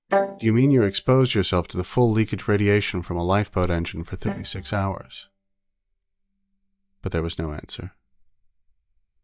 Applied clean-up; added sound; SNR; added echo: neural mask model DeepFilterNet 3.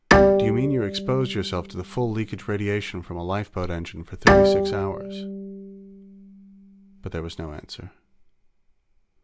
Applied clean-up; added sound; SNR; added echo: none; Bowed string instrument; -5 dB; none.